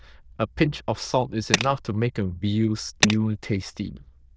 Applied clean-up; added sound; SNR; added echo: neural diffusion model UNIVERSE++.